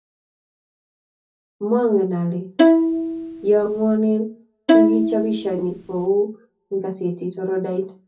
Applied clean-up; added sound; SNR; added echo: none; Bowed string instrument; -4 dB; reverberation time 0.3 s.